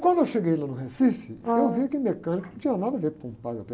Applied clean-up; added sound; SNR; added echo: none; Brass instrument; 2 dB; none.